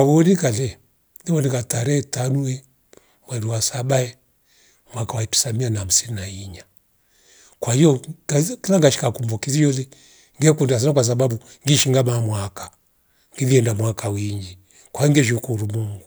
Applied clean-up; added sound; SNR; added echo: none; none; none; none.